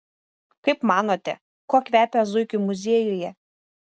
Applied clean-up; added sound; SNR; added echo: none; none; none; none.